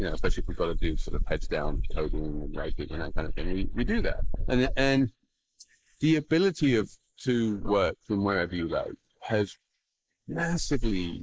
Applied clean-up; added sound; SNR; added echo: neural mask model Resemble Enhance denoiser.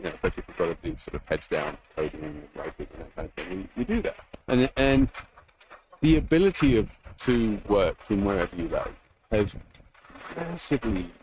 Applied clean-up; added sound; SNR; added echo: neural mask model RNNoise.